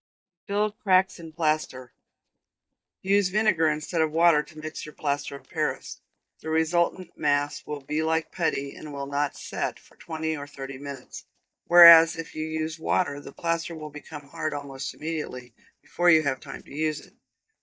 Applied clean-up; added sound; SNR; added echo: neural mask model DeepFilterNet 3.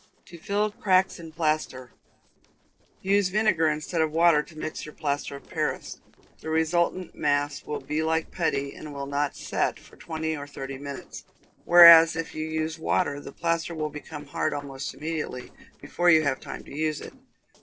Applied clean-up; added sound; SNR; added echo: neural separator model SepFormer DNS4.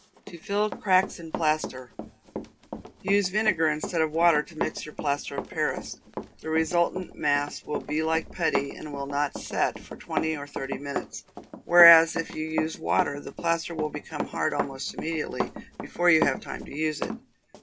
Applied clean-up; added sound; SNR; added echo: none; Run; 9 dB; reverberation time 0.3 s.